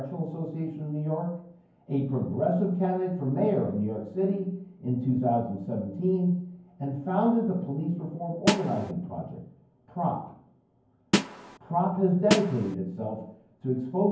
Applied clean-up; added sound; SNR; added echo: none; Snare drum; -1 dB; reverberation time 0.9 s.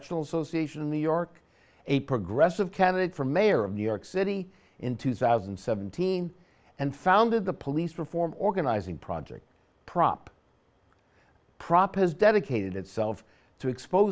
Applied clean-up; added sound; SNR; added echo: none; none; none; none.